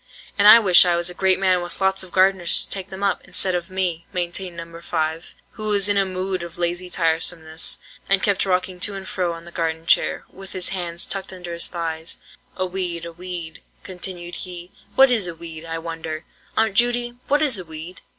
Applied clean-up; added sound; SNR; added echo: none; none; none; none.